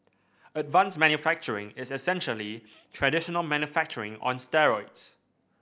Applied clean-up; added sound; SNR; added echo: none; none; none; none.